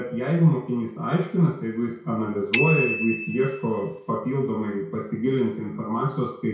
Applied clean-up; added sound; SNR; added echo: none; Bicycle bell; -2 dB; reverberation time 0.6 s.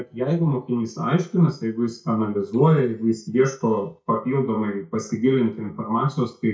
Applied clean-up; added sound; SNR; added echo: neural mask model DeepFilterNet 3.